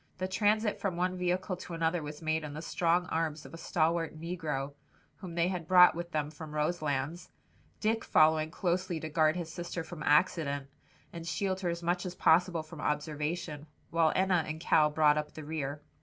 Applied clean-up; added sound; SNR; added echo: none; none; none; none.